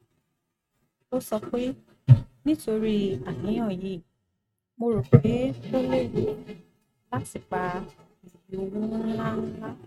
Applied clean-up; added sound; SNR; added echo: neural mask model RNNoise.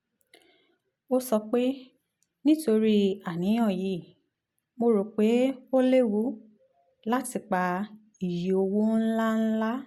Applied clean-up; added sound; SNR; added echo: none; none; none; none.